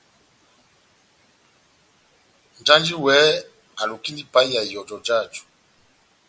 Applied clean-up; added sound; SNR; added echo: none; none; none; none.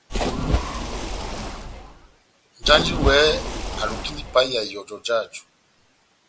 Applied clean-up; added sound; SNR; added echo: none; Splash, splatter; 2 dB; none.